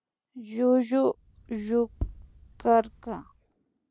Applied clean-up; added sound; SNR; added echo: none; Tap; 14 dB; none.